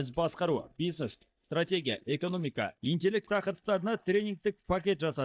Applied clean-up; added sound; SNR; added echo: neural mask model DeepFilterNet 3.